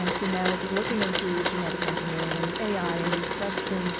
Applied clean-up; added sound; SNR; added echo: none; Domestic sounds, home sounds; -1 dB; none.